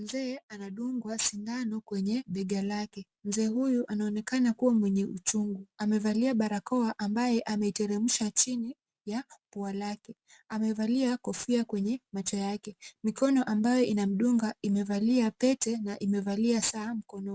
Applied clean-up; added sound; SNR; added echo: none; none; none; none.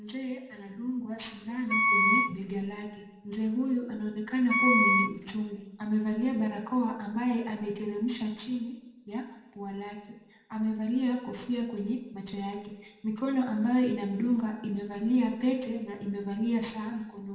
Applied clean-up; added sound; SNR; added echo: none; Wind instrument, woodwind instrument; -4 dB; reverberation time 1.0 s.